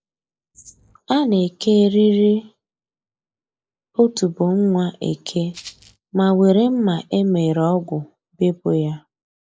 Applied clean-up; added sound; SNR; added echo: neural mask model Resemble Enhance denoiser.